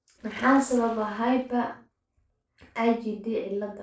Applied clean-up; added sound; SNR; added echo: neural separator model SepFormer DNS4.